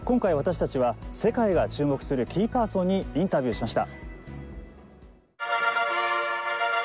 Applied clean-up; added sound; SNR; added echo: none; none; none; none.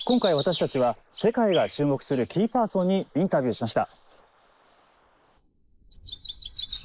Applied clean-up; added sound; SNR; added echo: neural mask model Resemble Enhance denoiser.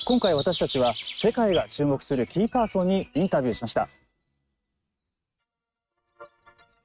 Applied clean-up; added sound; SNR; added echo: neural mask model RNNoise.